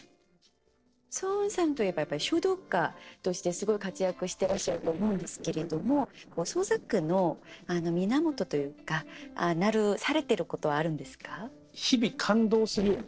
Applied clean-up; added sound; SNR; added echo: neural separator model SepFormer DNS4.